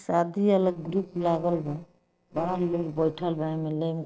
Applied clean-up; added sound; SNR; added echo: neural separator model SepFormer DNS4.